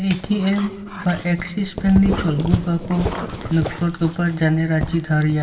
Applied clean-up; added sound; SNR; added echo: none; Dog; 8 dB; reverberation time 1.9 s.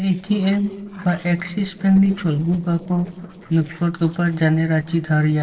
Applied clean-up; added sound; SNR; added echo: neural separator model SepFormer DNS4.